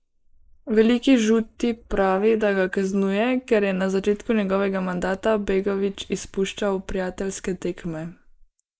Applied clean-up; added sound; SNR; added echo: neural mask model Resemble Enhance denoiser.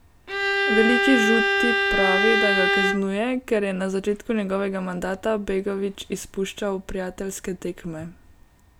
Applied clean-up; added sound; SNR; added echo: none; Bowed string instrument; -4 dB; none.